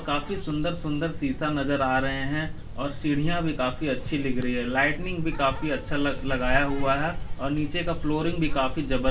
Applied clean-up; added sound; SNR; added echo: none; Insect; 5 dB; reverberation time 0.3 s.